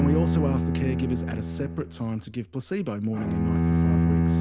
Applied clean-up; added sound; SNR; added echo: none; Bowed string instrument; -5 dB; none.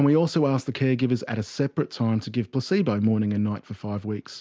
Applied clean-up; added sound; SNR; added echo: none; none; none; none.